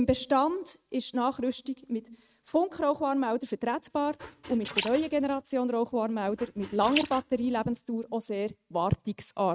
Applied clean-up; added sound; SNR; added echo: neural mask model RNNoise.